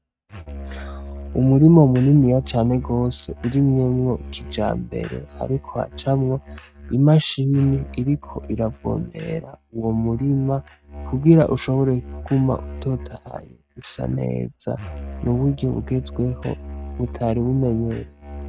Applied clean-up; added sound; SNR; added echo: neural mask model RNNoise.